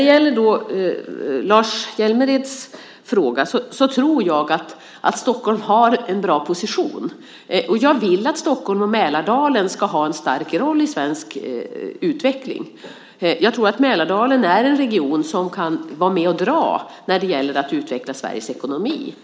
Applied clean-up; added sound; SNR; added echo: none; none; none; none.